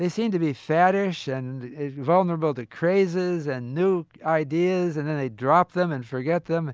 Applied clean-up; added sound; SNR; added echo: none; none; none; none.